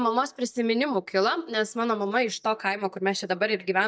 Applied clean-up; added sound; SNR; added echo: neural mask model DeepFilterNet 3.